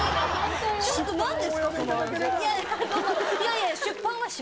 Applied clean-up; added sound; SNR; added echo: none; Growling; 17 dB; none.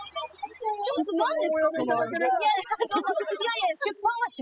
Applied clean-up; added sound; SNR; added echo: classical method spectral subtraction.